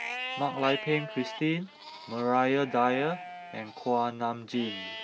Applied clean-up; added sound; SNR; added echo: none; Livestock, farm animals, working animals; 10 dB; none.